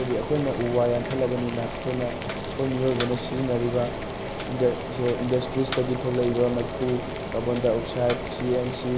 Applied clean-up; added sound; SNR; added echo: none; Boiling; 5 dB; none.